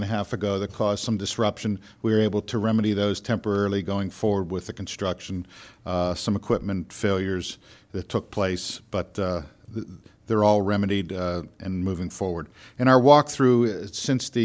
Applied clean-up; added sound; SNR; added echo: none; none; none; none.